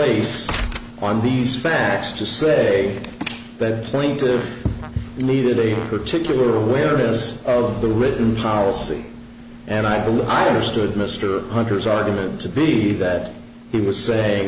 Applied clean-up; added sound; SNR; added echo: none; Fart; 19 dB; none.